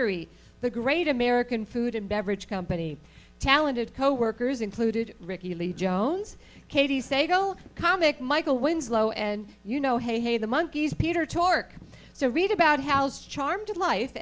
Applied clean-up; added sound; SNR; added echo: none; none; none; none.